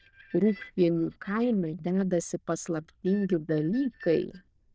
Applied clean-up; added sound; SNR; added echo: neural diffusion model UNIVERSE++.